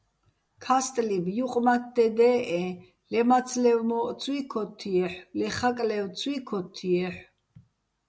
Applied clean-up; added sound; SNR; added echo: none; none; none; none.